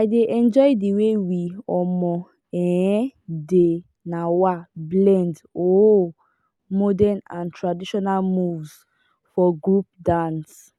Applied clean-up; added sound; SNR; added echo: none; none; none; none.